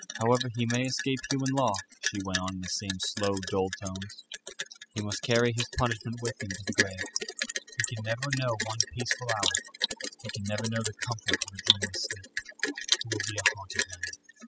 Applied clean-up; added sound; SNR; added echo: classical method spectral subtraction.